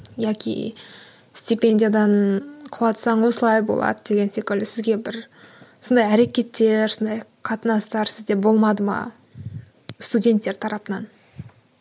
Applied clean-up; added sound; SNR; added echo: none; none; none; none.